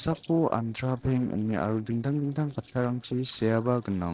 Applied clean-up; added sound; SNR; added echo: neural separator model SepFormer DNS4.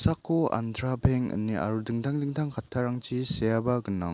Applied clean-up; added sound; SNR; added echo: none; none; none; none.